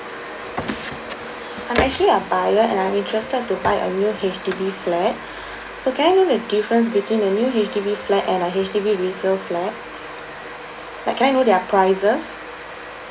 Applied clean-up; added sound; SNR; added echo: none; Keyboard (musical); 20 dB; none.